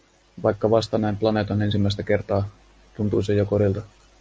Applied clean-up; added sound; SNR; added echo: none; none; none; none.